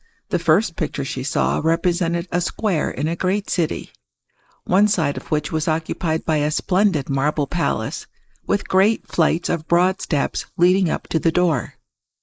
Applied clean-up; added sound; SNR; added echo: neural mask model Resemble Enhance denoiser.